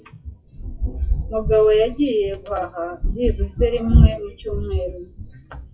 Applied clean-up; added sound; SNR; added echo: classical method WPE with log-MMSE.